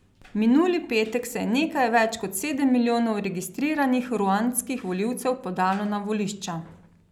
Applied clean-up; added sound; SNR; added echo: none; none; none; none.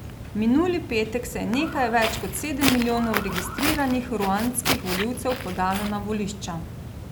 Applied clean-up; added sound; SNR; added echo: none; Walk, footsteps; 5 dB; none.